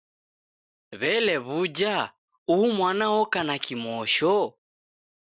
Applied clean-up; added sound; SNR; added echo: none; none; none; none.